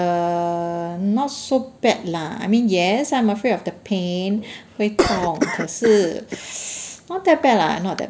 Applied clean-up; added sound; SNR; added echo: none; Cough; 7 dB; none.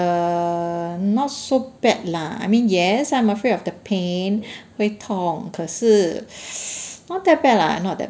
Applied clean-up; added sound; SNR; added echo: none; none; none; none.